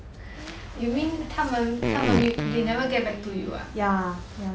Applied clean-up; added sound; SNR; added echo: none; Fart; 2 dB; none.